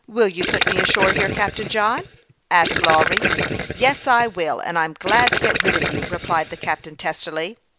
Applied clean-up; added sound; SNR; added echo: none; Gurgling; 1 dB; none.